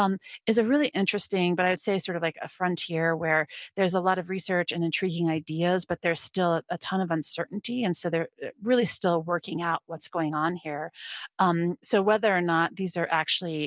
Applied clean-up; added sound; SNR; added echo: none; none; none; none.